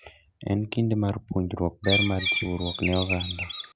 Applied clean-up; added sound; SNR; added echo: neural mask model RNNoise.